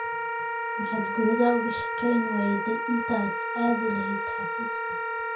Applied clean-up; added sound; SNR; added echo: none; Wind instrument, woodwind instrument; 1 dB; reverberation time 0.2 s.